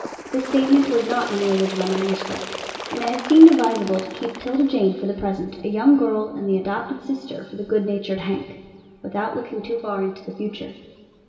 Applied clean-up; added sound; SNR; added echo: none; Bird; 14 dB; reverberation time 2.0 s.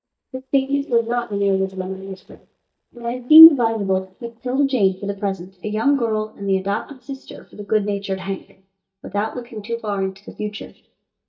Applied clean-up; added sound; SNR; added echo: neural mask model DeepFilterNet 3.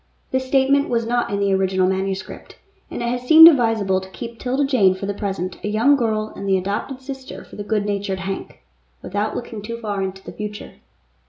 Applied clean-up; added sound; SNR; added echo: none; none; none; none.